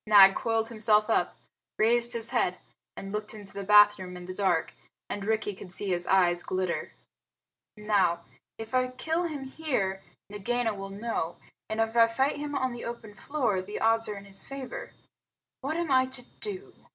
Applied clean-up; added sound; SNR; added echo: none; none; none; none.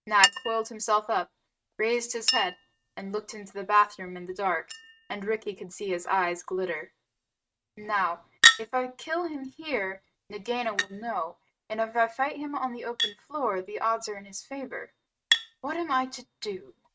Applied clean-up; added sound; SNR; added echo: neural mask model RNNoise.